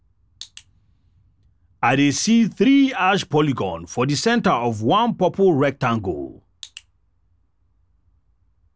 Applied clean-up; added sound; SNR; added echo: none; none; none; none.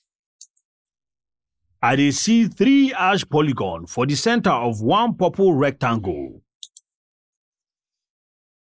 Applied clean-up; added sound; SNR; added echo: neural mask model Resemble Enhance denoiser.